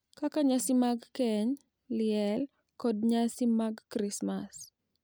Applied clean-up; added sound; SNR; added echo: none; none; none; none.